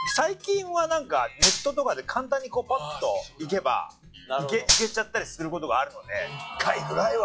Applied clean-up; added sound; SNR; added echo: classical method log-MMSE.